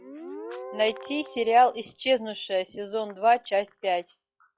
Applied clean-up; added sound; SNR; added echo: classical method log-MMSE.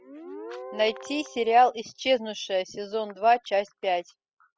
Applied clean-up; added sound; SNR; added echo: classical method spectral subtraction.